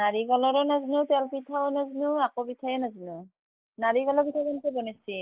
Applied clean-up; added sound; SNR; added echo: neural mask model Resemble Enhance denoiser.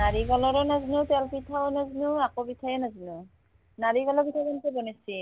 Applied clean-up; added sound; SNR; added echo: none; Explosion; 13 dB; none.